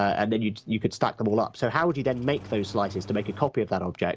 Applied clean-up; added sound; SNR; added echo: none; Engine starting; 17 dB; none.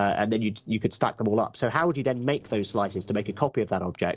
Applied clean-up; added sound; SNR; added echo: neural separator model SepFormer DNS4.